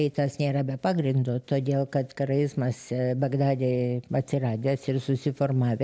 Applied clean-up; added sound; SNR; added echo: none; none; none; none.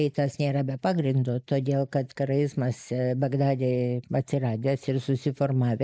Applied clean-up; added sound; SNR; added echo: neural mask model Resemble Enhance denoiser.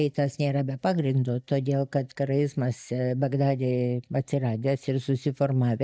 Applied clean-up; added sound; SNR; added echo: neural mask model DeepFilterNet 3.